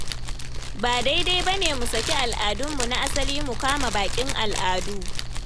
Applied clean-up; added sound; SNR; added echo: none; Fire; -1 dB; none.